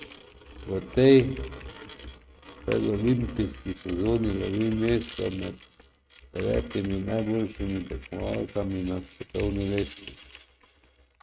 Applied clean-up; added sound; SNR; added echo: neural mask model RNNoise.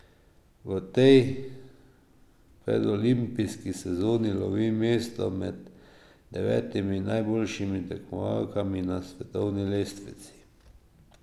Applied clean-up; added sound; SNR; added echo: none; none; none; none.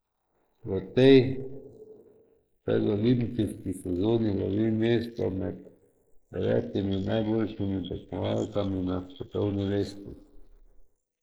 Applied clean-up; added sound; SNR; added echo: neural mask model Resemble Enhance denoiser.